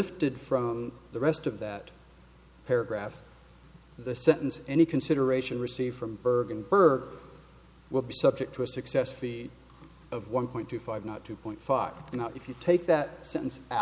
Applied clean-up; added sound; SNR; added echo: none; none; none; none.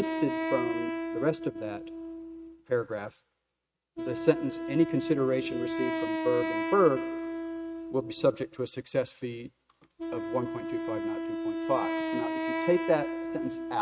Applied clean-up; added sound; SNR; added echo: neural mask model RNNoise.